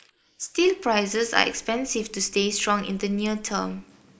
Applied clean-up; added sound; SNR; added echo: neural mask model Resemble Enhance denoiser.